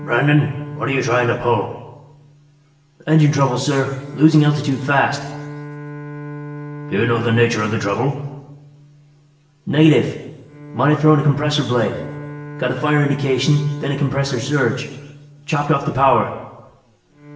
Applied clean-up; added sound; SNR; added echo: none; Bowed string instrument; 14 dB; reverberation time 1.1 s.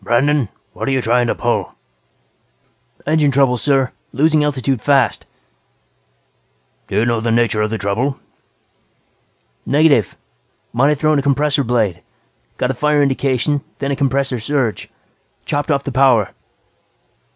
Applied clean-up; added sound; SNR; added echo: none; none; none; none.